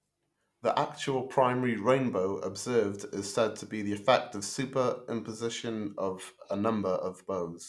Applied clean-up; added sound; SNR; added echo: none; none; none; none.